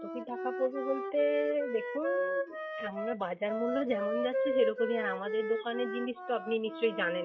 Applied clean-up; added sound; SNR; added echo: classical method WPE with log-MMSE.